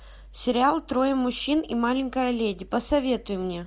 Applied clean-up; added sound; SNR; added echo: none; none; none; none.